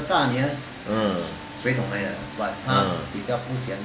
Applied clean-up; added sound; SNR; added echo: none; Wind instrument, woodwind instrument; 19 dB; none.